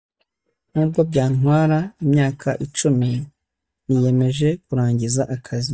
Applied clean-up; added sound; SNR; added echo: neural mask model DeepFilterNet 3.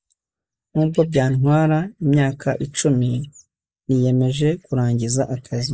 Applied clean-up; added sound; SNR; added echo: neural mask model Resemble Enhance denoiser.